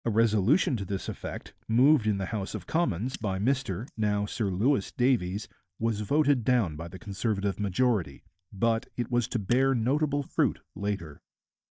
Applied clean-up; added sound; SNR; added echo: neural mask model DeepFilterNet 3.